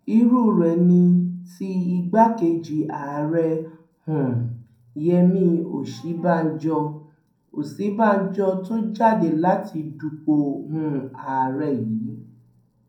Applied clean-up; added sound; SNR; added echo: none; none; none; reverberation time 0.5 s.